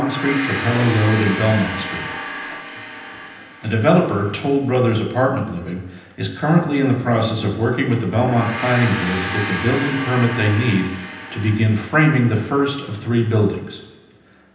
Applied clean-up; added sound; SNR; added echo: none; Gong; 11 dB; reverberation time 0.9 s.